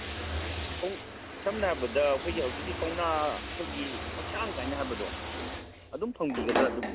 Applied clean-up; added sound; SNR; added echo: none; Bathtub (filling or washing); 3 dB; none.